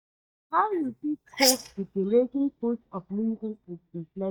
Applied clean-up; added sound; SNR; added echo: neural mask model DeepFilterNet 3.